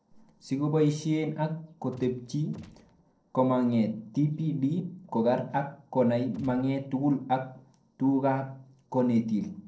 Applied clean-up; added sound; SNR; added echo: neural separator model SepFormer DNS4.